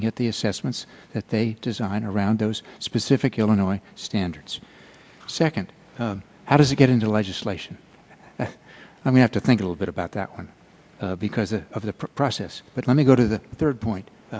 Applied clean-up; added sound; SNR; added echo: none; none; none; none.